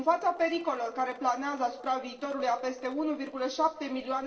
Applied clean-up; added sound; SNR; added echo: neural separator model SepFormer DNS4.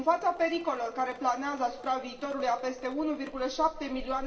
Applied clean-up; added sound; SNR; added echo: none; Drip; 18 dB; reverberation time 0.7 s.